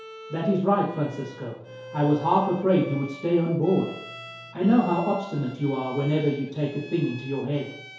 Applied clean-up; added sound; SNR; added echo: none; Bowed string instrument; 18 dB; reverberation time 2.4 s.